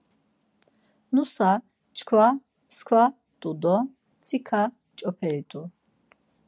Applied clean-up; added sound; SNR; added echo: none; none; none; none.